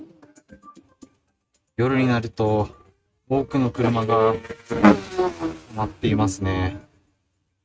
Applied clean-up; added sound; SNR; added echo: neural mask model RNNoise.